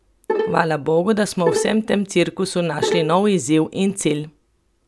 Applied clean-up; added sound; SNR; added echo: none; Bowed string instrument; 6 dB; none.